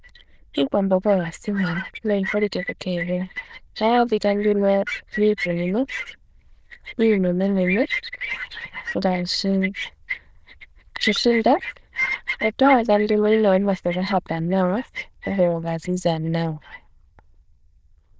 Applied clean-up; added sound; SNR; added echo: neural diffusion model UNIVERSE++.